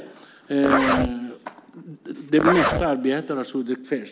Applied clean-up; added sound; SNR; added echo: none; Zipper (clothing); 2 dB; none.